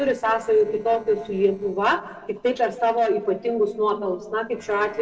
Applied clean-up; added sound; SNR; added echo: neural separator model SepFormer DNS4.